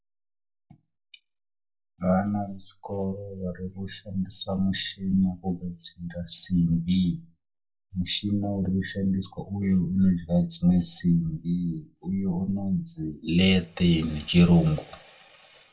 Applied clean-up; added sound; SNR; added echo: none; none; none; reverberation time 0.2 s.